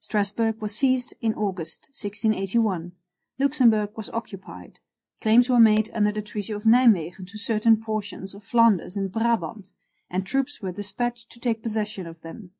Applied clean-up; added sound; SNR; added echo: classical method log-MMSE.